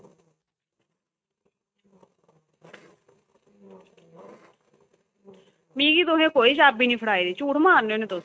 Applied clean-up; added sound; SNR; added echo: neural mask model RNNoise.